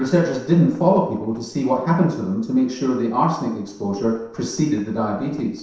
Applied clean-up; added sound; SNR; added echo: neural separator model SepFormer DNS4.